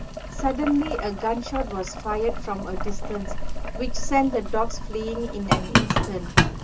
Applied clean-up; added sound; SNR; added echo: none; Boiling; -2 dB; reverberation time 0.2 s.